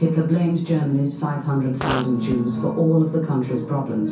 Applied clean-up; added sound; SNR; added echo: none; Fart; 12 dB; reverberation time 0.6 s.